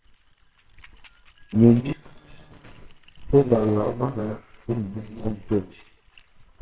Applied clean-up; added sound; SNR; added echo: neural separator model SepFormer WHAMR!.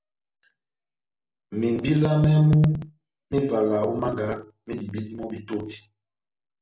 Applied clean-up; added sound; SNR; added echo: none; none; none; none.